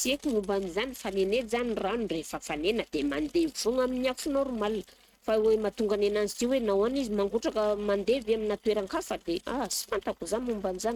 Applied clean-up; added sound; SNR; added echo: neural mask model RNNoise.